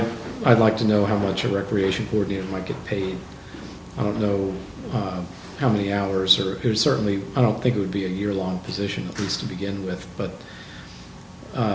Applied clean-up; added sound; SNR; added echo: none; none; none; none.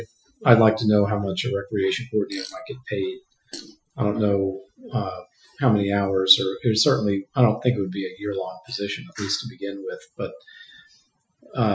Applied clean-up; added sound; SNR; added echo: classical method Wiener filter.